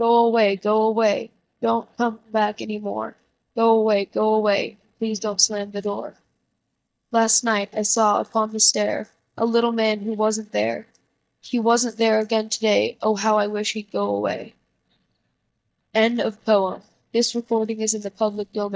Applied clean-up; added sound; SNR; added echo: neural mask model DeepFilterNet 3.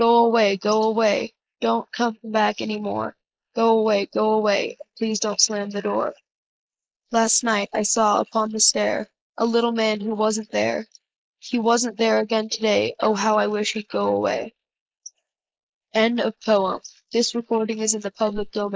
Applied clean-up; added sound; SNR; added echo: neural mask model Resemble Enhance denoiser.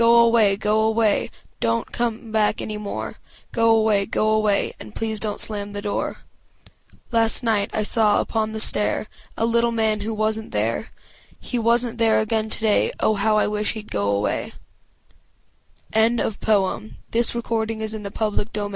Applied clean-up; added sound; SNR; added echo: none; none; none; none.